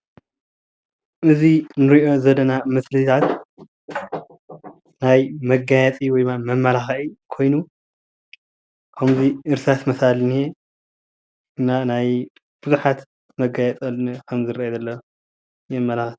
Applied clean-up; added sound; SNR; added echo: none; none; none; none.